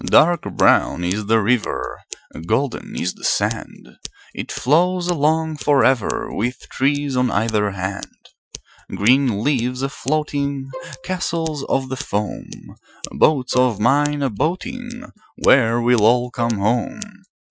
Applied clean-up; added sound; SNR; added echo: classical method Wiener filter.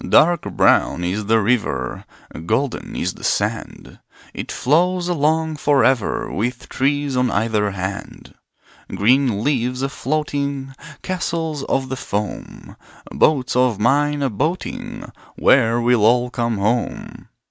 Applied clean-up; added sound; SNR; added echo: none; none; none; none.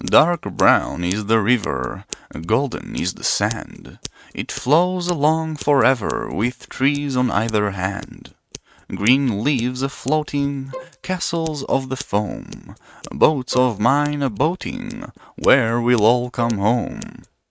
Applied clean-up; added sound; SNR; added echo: neural mask model RNNoise.